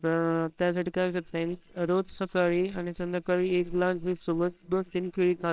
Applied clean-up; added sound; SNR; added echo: neural separator model SepFormer WHAMR!.